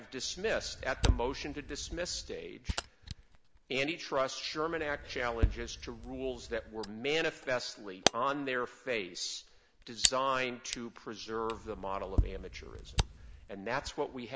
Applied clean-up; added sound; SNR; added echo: none; Tap + Camera; 2 dB; none.